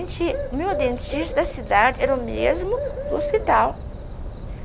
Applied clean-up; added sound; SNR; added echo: none; Bird; 5 dB; none.